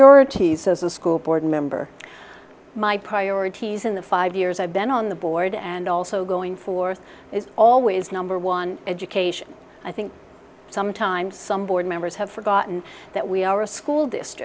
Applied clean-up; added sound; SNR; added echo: none; none; none; none.